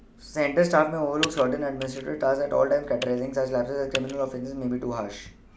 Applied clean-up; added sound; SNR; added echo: none; Computer keyboard; 14 dB; none.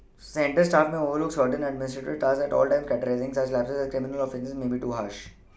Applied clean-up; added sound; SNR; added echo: none; none; none; none.